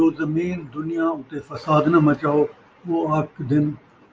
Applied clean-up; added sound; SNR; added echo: none; none; none; none.